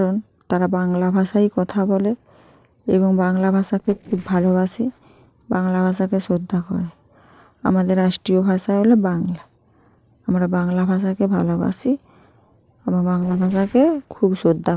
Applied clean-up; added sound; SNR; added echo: neural separator model SepFormer DNS4.